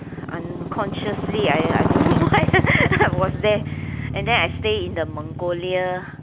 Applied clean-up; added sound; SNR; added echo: none; Motorcycle; 1 dB; none.